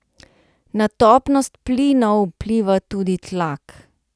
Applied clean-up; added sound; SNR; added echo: none; none; none; none.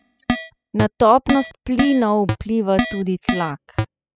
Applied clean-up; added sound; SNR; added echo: classical method spectral subtraction.